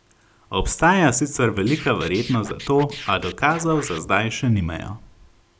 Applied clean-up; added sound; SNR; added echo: none; Scratching (performance technique); 15 dB; none.